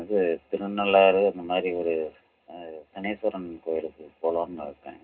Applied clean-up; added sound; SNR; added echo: none; none; none; reverberation time 0.2 s.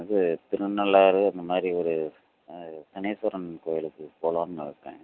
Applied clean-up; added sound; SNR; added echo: none; none; none; none.